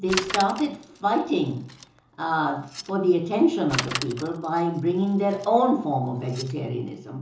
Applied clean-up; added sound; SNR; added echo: none; Bicycle; 12 dB; reverberation time 0.6 s.